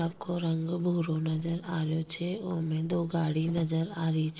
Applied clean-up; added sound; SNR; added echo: neural separator model SepFormer DNS4.